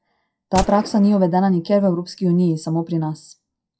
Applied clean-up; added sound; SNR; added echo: classical method WPE with log-MMSE.